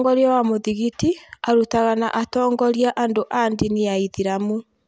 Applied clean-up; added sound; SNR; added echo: none; none; none; none.